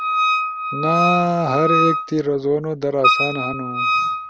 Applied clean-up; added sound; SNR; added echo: none; Wind instrument, woodwind instrument; -1 dB; none.